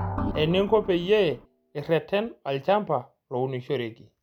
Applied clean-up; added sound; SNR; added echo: none; Organ + Drum; 11 dB; none.